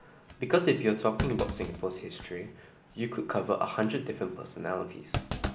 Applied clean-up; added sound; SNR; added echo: none; Thump, thud; 9 dB; none.